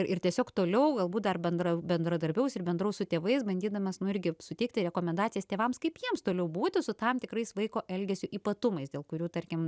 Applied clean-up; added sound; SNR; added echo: none; none; none; none.